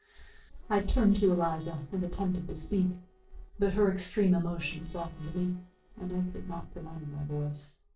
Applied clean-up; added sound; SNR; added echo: neural separator model SepFormer DNS4.